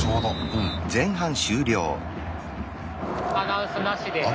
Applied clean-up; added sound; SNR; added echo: none; none; none; none.